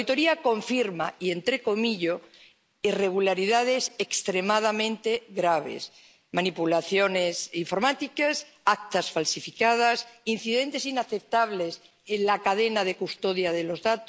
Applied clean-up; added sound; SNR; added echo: none; none; none; none.